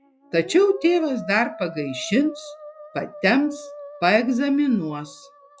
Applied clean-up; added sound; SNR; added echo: classical method log-MMSE.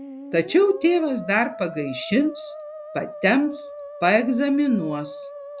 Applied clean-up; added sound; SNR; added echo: none; Musical instrument; 14 dB; none.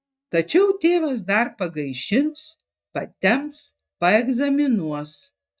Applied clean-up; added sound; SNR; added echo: neural mask model DeepFilterNet 3.